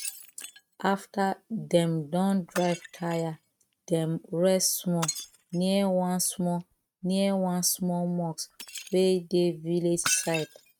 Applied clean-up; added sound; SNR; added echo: neural mask model RNNoise.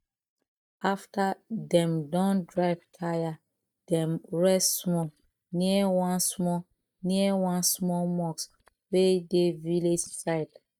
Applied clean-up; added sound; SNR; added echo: neural mask model DeepFilterNet 3.